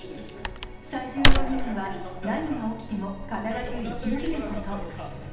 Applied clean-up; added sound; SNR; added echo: none; Tearing / Wood; -5 dB; reverberation time 0.8 s.